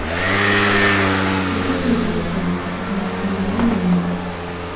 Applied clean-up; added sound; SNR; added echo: none; Motor vehicle (road) / Engine; -4 dB; reverberation time 0.9 s.